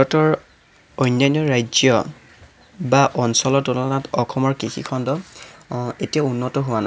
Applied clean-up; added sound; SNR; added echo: none; none; none; none.